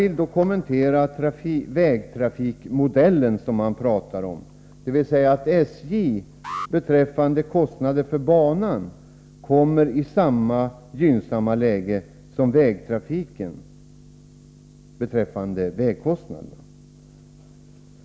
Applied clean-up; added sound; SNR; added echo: none; Alarm; 15 dB; none.